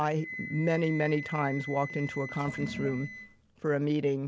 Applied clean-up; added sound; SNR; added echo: none; Sink (filling or washing) / Water + Wind instrument, woodwind instrument; 12 dB; none.